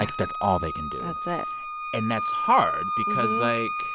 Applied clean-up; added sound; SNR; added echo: none; Wind instrument, woodwind instrument; 2 dB; none.